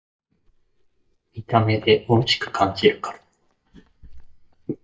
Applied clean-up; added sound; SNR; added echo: neural mask model DeepFilterNet 3.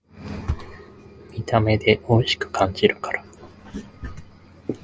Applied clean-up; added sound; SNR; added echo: none; none; none; none.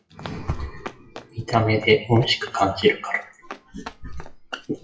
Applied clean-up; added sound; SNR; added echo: classical method WPE with log-MMSE.